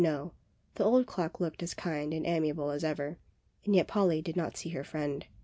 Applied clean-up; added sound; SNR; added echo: none; none; none; none.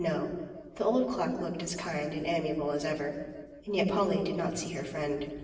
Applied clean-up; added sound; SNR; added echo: none; none; none; reverberation time 1.3 s.